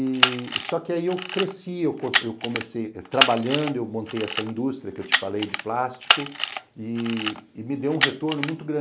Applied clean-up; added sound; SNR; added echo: none; Camera; 1 dB; none.